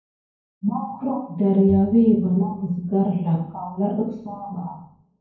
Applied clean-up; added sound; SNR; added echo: none; Bowed string instrument; 18 dB; reverberation time 0.9 s.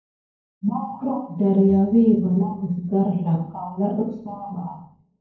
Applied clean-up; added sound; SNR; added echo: neural separator model SepFormer DNS4.